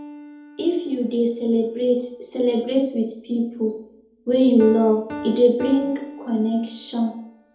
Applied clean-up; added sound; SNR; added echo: none; Piano; 17 dB; reverberation time 2.0 s.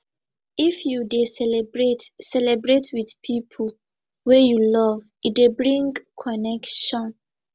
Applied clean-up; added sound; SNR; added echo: none; none; none; none.